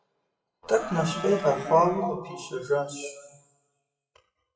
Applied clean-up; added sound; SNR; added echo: classical method WPE with log-MMSE.